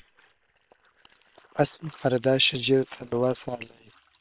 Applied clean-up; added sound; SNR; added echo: neural separator model SepFormer WHAM!.